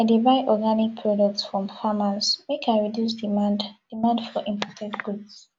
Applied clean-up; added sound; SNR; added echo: none; none; none; none.